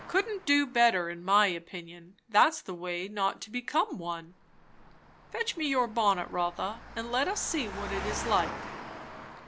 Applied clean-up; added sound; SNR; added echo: none; Engine; 13 dB; none.